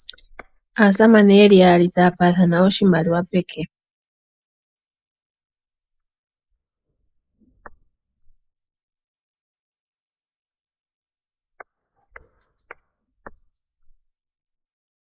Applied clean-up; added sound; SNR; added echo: neural mask model Resemble Enhance denoiser.